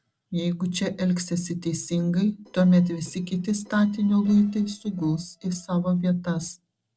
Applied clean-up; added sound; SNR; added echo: neural separator model SepFormer DNS4.